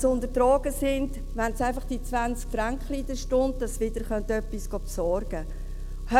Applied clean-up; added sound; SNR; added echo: none; Engine; 5 dB; none.